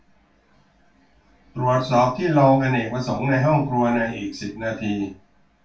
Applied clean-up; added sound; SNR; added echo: none; none; none; reverberation time 0.3 s.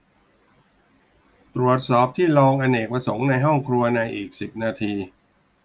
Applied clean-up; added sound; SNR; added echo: none; none; none; none.